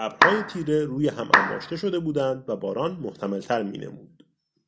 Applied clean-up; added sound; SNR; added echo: none; Clapping; -4 dB; none.